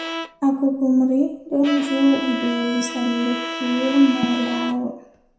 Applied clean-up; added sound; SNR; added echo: none; Bowed string instrument; 9 dB; reverberation time 0.6 s.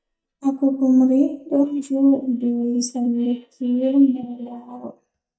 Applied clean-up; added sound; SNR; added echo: neural mask model DeepFilterNet 3.